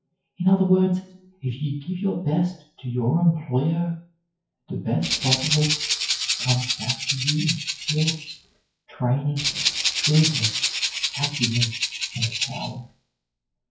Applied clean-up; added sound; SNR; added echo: classical method WPE with log-MMSE.